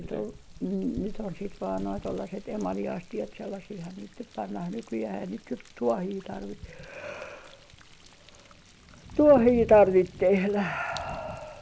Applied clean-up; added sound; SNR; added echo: none; Thunder; 16 dB; none.